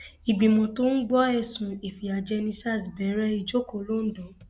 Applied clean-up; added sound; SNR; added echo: none; none; none; none.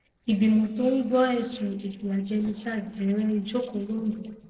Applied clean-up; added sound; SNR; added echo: neural separator model SepFormer DNS4.